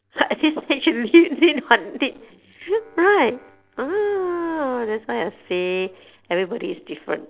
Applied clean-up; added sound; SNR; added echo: neural separator model SepFormer DNS4.